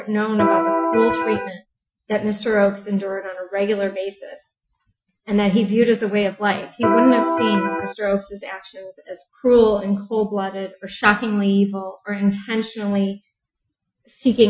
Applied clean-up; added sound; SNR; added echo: classical method Wiener filter.